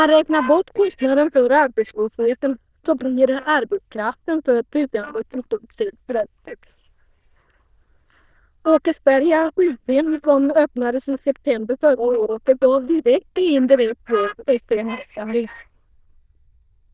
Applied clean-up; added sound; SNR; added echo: neural diffusion model UNIVERSE++.